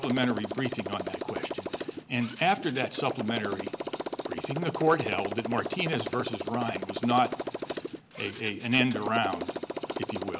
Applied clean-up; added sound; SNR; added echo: none; Motorcycle; 5 dB; none.